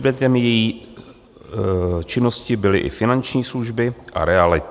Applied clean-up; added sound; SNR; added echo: none; none; none; none.